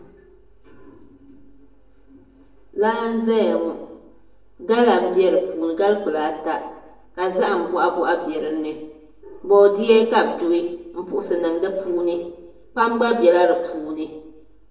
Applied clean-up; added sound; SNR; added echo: none; none; none; reverberation time 0.8 s.